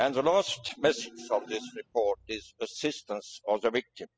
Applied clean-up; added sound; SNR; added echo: classical method spectral subtraction.